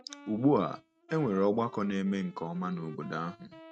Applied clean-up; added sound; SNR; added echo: neural mask model RNNoise.